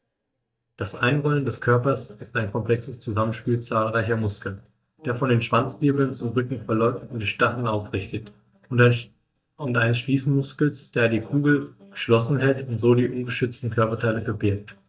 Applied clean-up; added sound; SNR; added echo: neural mask model DeepFilterNet 3.